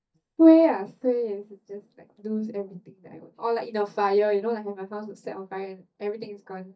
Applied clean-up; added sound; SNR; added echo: neural mask model DeepFilterNet 3.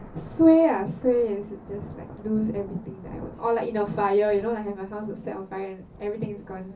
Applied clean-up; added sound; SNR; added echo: none; Thunder / Rain; 19 dB; reverberation time 0.3 s.